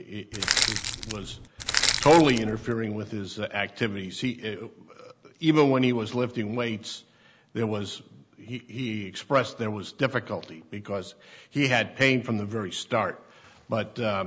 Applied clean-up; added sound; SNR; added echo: none; Crushing; 1 dB; none.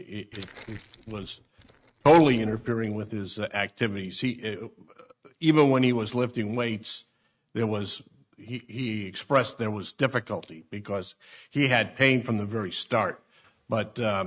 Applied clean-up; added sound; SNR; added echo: neural mask model RNNoise.